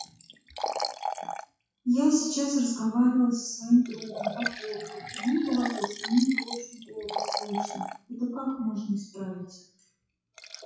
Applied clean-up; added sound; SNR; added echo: classical method WPE with log-MMSE.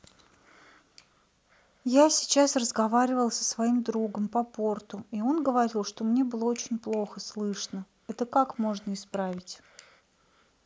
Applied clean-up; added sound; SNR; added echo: none; none; none; none.